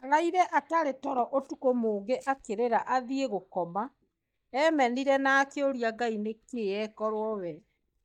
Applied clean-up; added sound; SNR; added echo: neural mask model DeepFilterNet 3.